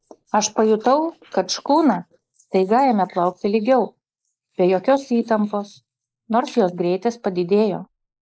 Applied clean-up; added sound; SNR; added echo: neural mask model Resemble Enhance denoiser.